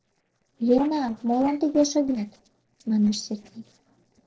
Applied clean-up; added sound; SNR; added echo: neural separator model SepFormer DNS4.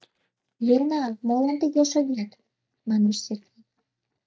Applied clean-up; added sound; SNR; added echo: neural mask model DeepFilterNet 3.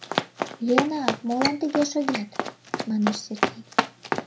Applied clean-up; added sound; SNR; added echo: none; Run; 1 dB; reverberation time 0.2 s.